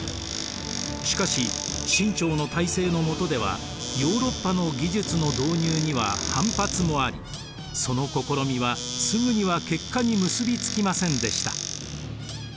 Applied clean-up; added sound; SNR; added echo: none; Squeak / Cupboard open or close; 8 dB; none.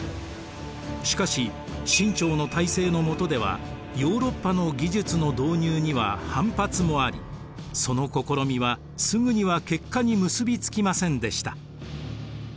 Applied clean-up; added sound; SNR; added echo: none; none; none; none.